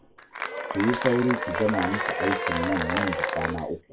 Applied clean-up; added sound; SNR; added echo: none; Applause / Cheering; 1 dB; reverberation time 0.2 s.